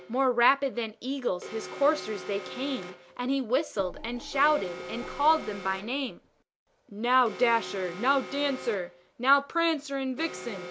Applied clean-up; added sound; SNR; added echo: none; Alarm; 15 dB; none.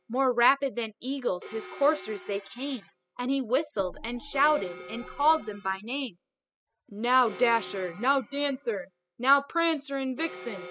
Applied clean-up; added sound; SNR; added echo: classical method spectral subtraction.